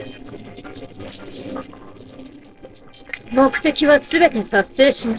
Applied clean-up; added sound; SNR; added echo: neural separator model SepFormer DNS4.